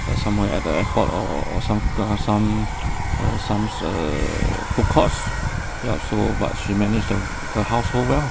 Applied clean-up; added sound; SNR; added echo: none; Domestic sounds, home sounds; 11 dB; none.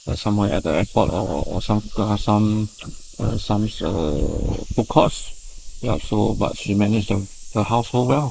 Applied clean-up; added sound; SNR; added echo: neural mask model Resemble Enhance denoiser.